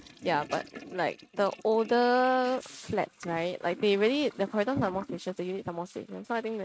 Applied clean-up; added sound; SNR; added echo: neural mask model RNNoise.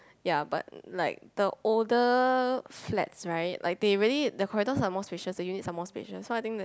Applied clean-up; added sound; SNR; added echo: none; none; none; none.